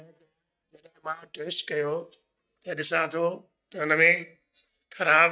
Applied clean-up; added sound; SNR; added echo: neural mask model DeepFilterNet 3.